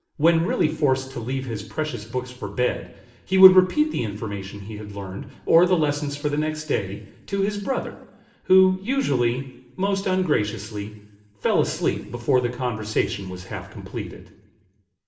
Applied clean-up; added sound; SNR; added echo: none; none; none; reverberation time 0.7 s.